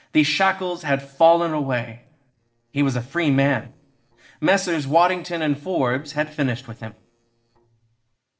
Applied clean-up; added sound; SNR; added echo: neural separator model SepFormer DNS4.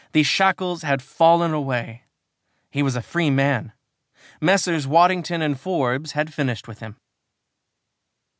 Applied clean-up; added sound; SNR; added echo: none; none; none; none.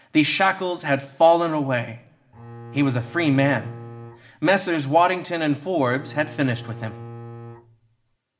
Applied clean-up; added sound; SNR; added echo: none; Bowed string instrument; 17 dB; reverberation time 0.6 s.